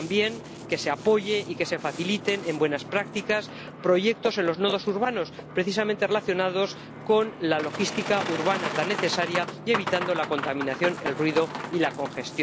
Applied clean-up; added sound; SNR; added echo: none; Boat, Water vehicle; 9 dB; none.